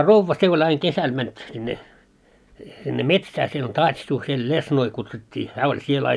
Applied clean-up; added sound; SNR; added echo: none; none; none; none.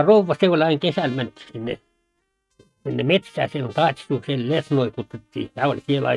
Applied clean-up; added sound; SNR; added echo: neural mask model RNNoise.